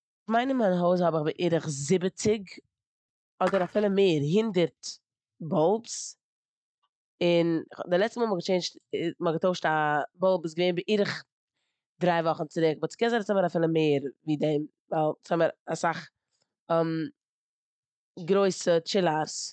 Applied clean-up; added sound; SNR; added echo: neural mask model RNNoise.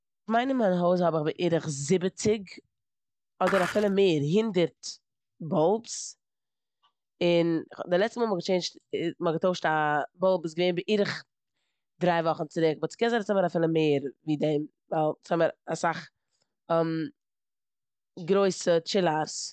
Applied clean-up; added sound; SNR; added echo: none; Skateboard; 6 dB; none.